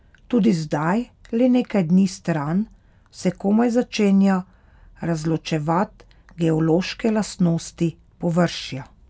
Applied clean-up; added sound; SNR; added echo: none; none; none; none.